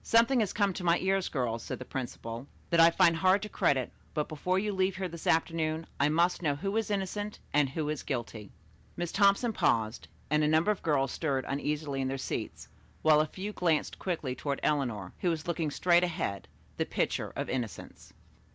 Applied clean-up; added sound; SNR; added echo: none; none; none; none.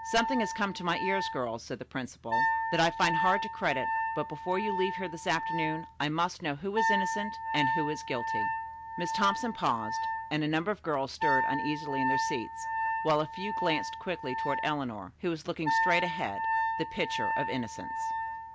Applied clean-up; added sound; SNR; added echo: none; Wind instrument, woodwind instrument; 0 dB; none.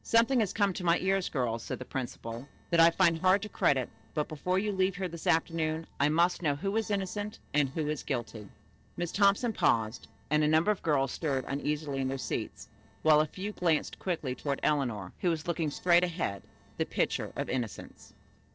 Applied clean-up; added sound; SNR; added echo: neural separator model SepFormer DNS4.